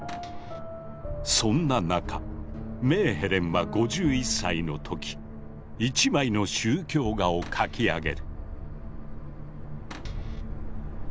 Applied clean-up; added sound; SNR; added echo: none; Cupboard open or close / Door; 19 dB; none.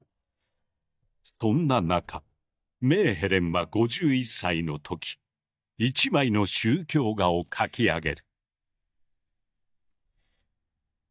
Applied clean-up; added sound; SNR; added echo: neural mask model DeepFilterNet 3.